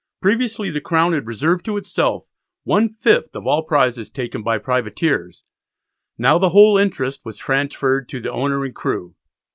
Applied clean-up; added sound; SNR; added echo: none; none; none; none.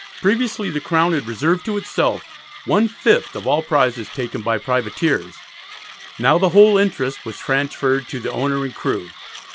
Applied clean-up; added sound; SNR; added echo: none; Mechanisms; 18 dB; none.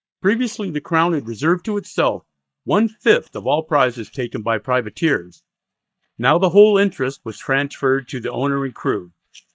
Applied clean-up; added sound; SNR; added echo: neural mask model DeepFilterNet 3.